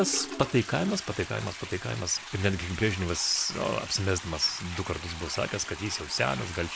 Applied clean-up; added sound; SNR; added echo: none; Toilet flush; 11 dB; none.